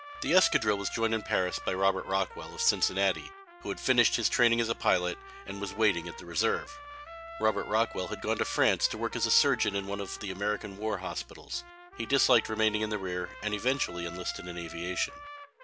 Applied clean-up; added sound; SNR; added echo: none; Trumpet; 16 dB; none.